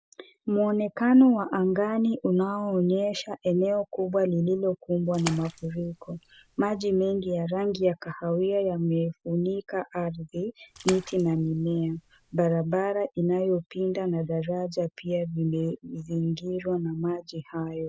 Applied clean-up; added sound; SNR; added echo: none; Splash, splatter; 16 dB; none.